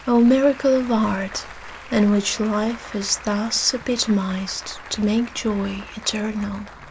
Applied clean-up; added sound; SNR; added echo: none; Applause; 17 dB; none.